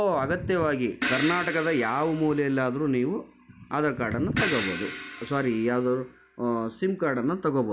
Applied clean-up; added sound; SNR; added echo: none; Crash cymbal; 7 dB; none.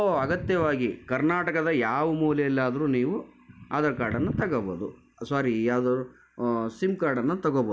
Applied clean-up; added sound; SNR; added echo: none; none; none; none.